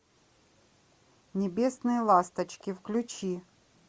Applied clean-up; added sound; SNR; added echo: none; none; none; none.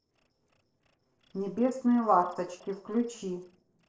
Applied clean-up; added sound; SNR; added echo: neural separator model SepFormer DNS4.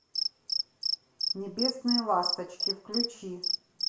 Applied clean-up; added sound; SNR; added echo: none; Cricket; -1 dB; reverberation time 0.6 s.